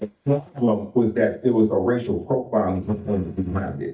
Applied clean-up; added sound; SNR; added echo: neural mask model DeepFilterNet 3.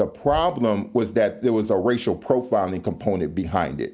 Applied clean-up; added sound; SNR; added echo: none; none; none; none.